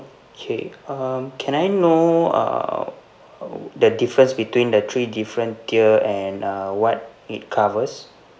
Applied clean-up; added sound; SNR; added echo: none; none; none; none.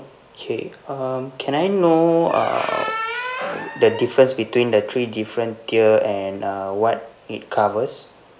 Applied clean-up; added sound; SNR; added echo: none; Squeak; 9 dB; none.